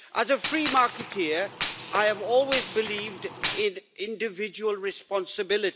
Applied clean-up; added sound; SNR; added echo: none; Gunshot, gunfire; 7 dB; none.